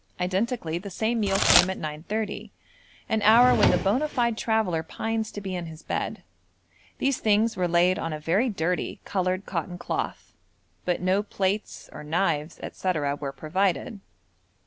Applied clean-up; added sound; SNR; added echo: none; Drawer open or close + Packing tape, duct tape / Tearing; 3 dB; none.